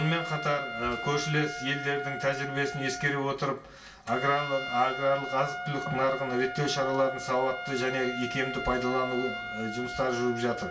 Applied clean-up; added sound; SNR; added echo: none; Trumpet; 7 dB; reverberation time 0.2 s.